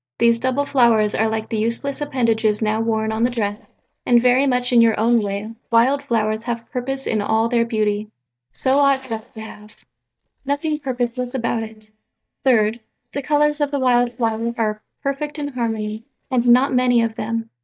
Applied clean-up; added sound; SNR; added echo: neural mask model DeepFilterNet 3.